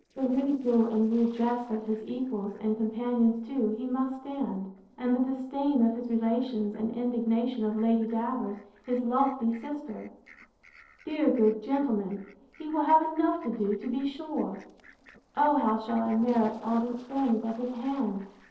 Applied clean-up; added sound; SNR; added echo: neural separator model SepFormer DNS4.